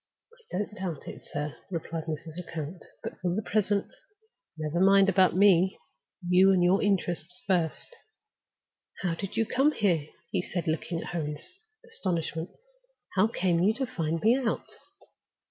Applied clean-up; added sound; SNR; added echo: none; none; none; none.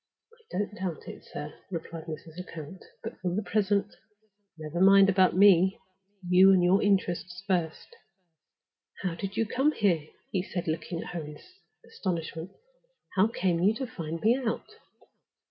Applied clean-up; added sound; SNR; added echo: none; none; none; reverberation time 0.3 s.